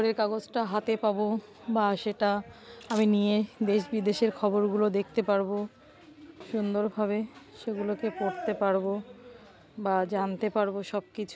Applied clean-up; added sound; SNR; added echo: none; none; none; none.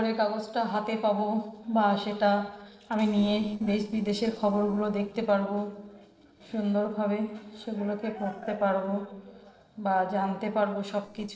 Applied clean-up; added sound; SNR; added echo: neural separator model SepFormer DNS4.